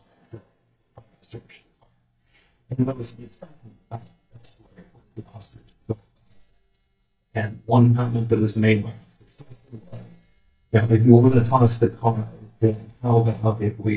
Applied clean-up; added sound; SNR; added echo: neural mask model DeepFilterNet 3.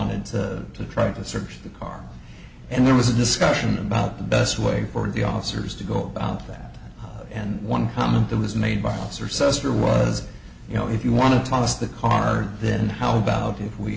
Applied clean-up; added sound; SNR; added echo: none; none; none; none.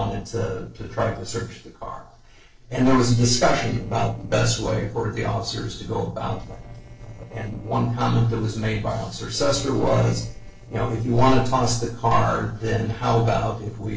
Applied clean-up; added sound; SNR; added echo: neural separator model SepFormer DNS4.